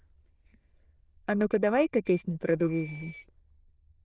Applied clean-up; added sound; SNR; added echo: neural diffusion model UNIVERSE++.